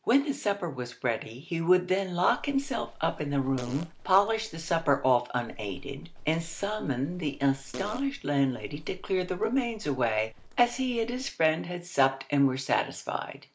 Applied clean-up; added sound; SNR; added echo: none; Livestock, farm animals, working animals + Fart; 15 dB; none.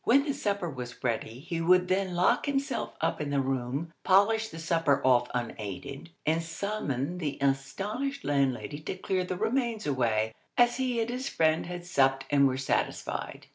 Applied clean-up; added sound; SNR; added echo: none; none; none; none.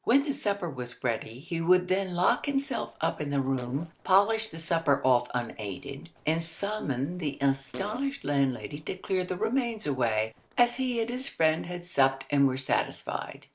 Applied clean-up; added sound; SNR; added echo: neural separator model SepFormer DNS4.